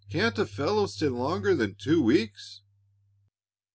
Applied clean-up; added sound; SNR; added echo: none; none; none; none.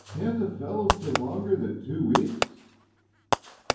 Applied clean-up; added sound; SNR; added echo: none; Fireworks; 2 dB; reverberation time 0.9 s.